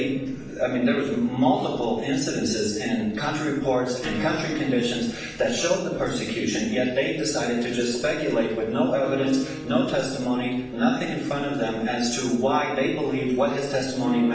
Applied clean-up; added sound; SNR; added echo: none; Acoustic guitar; 18 dB; reverberation time 0.7 s.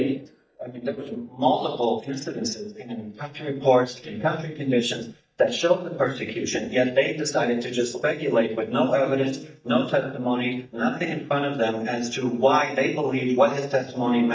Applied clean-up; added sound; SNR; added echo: neural mask model DeepFilterNet 3.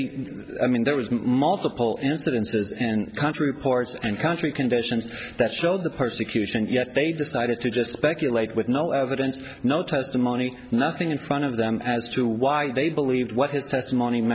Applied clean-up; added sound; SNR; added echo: none; none; none; none.